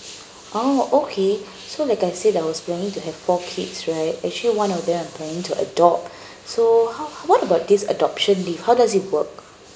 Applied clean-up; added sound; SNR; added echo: none; none; none; none.